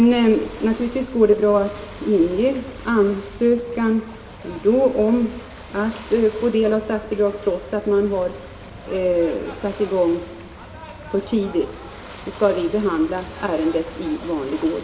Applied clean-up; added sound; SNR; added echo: none; Ocean / Boat, Water vehicle; 17 dB; reverberation time 1.9 s.